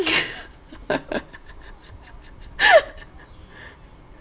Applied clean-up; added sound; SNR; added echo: none; Wind; 20 dB; none.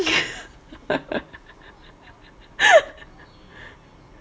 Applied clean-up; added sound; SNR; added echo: none; none; none; none.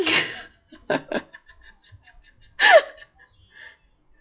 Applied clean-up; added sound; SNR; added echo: classical method log-MMSE.